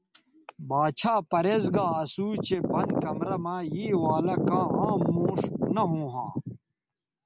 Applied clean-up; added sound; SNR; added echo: none; none; none; none.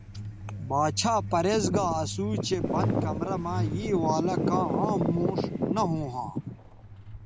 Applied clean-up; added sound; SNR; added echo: none; Truck; 9 dB; none.